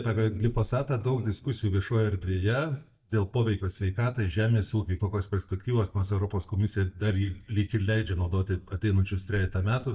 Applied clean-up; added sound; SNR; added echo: neural mask model DeepFilterNet 3.